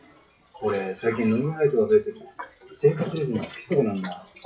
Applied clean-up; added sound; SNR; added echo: classical method WPE with log-MMSE.